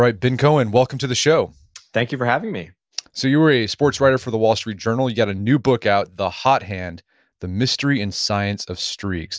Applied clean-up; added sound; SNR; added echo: none; none; none; none.